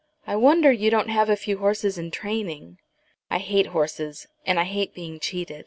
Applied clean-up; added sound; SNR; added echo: none; none; none; none.